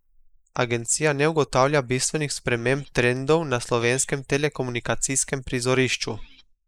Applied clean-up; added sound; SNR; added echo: neural mask model Resemble Enhance denoiser.